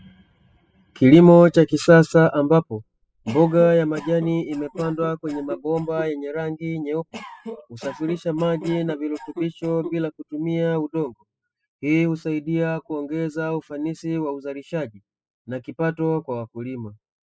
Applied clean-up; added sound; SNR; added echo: classical method spectral subtraction.